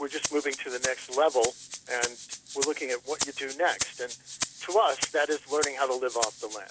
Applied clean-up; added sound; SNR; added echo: none; Rattle (instrument); 6 dB; none.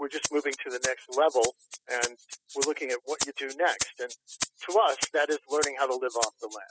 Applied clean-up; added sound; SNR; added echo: classical method spectral subtraction.